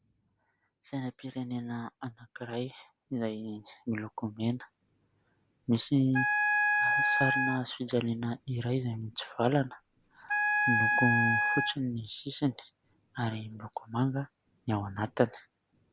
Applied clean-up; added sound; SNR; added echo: none; Wind instrument, woodwind instrument; -4 dB; none.